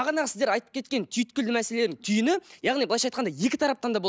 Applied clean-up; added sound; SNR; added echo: none; none; none; none.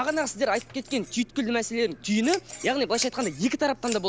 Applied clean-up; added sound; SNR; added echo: none; Scissors; 15 dB; none.